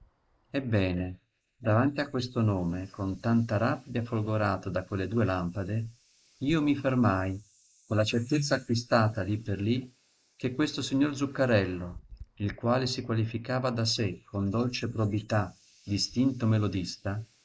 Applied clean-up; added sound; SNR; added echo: neural mask model Resemble Enhance denoiser.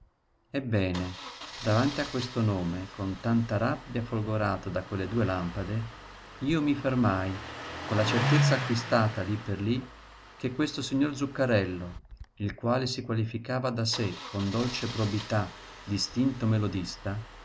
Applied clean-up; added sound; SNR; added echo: none; Engine starting; 8 dB; none.